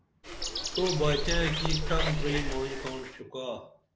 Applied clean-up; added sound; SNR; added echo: none; Bird; -1 dB; none.